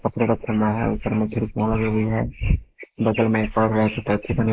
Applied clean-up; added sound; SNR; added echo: neural mask model Resemble Enhance denoiser.